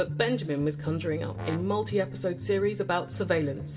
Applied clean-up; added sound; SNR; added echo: none; Brass instrument; 19 dB; reverberation time 2.8 s.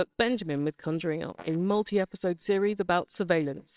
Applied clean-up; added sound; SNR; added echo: neural separator model SepFormer WHAMR!.